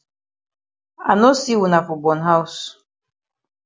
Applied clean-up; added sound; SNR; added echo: none; none; none; none.